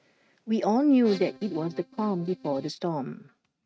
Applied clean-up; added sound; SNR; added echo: neural mask model RNNoise.